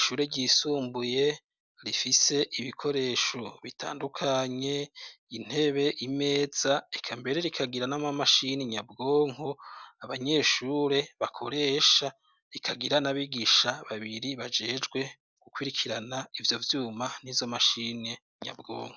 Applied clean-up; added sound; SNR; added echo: none; none; none; none.